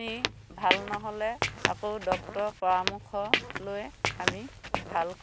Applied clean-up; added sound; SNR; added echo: none; Squeak / Walk, footsteps; 1 dB; none.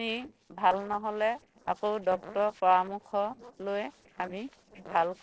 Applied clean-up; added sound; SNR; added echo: neural separator model SepFormer DNS4.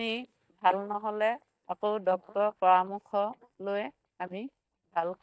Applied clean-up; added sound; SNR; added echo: neural mask model DeepFilterNet 3.